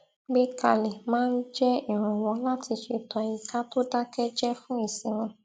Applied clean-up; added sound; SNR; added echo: none; none; none; none.